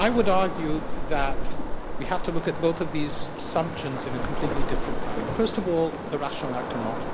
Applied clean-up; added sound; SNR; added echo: none; Waves, surf; -2 dB; none.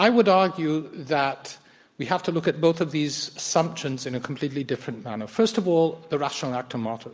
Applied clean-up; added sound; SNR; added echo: none; none; none; none.